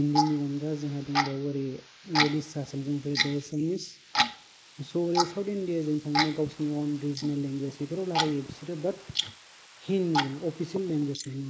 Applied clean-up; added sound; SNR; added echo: neural mask model Resemble Enhance denoiser.